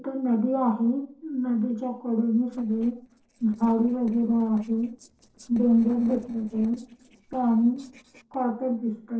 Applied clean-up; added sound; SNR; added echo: neural separator model SepFormer DNS4.